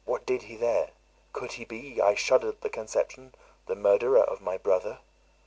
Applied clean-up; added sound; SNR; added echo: none; none; none; none.